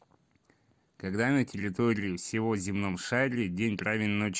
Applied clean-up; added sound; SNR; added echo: none; none; none; none.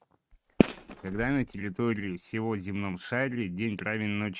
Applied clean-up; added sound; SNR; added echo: neural mask model RNNoise.